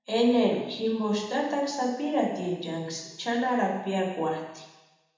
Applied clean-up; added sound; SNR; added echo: none; none; none; reverberation time 1.0 s.